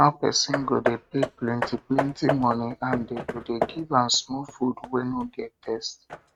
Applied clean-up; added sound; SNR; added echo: neural mask model RNNoise.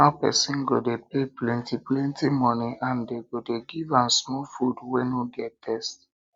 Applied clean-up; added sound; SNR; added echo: none; none; none; none.